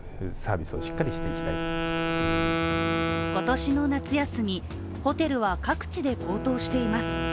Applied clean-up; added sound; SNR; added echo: none; Wind instrument, woodwind instrument; 3 dB; none.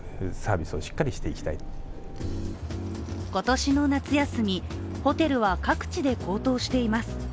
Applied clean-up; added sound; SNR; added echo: none; none; none; none.